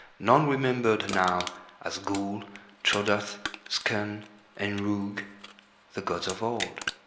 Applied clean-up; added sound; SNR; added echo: none; Crushing; 13 dB; none.